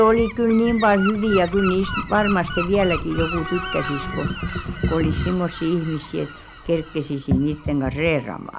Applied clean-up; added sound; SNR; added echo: none; Gull, seagull + Wind instrument, woodwind instrument; 11 dB; none.